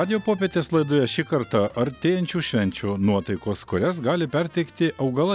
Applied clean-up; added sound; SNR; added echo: none; none; none; none.